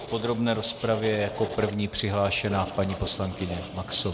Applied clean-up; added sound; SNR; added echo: none; Writing; 12 dB; none.